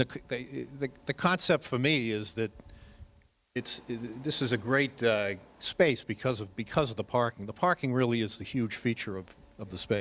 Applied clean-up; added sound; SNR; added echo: none; none; none; none.